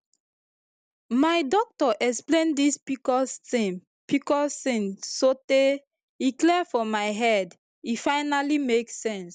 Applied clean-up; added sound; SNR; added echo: none; none; none; none.